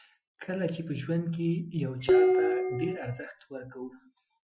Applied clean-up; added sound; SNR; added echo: classical method Wiener filter.